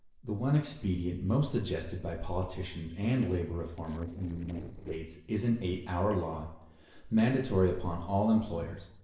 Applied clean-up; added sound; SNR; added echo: neural separator model SepFormer DNS4.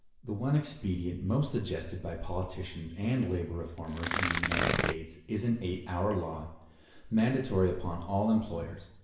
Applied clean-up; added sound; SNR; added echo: none; Tearing; -1 dB; reverberation time 0.8 s.